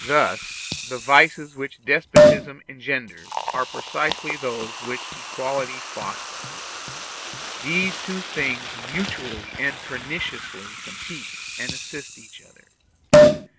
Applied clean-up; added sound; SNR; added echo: none; Liquid; -3 dB; none.